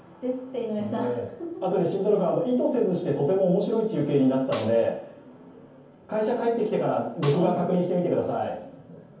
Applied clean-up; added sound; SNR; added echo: none; Snare drum; 16 dB; reverberation time 0.7 s.